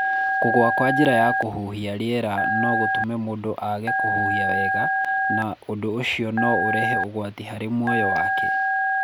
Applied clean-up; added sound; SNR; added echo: none; Telephone; -1 dB; none.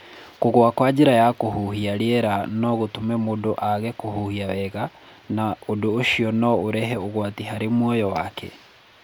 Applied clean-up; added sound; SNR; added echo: none; none; none; none.